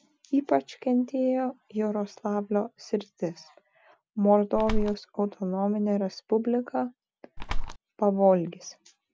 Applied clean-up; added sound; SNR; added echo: none; Bird; -2 dB; none.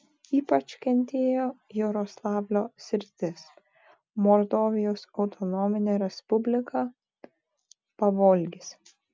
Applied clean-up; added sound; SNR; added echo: none; none; none; none.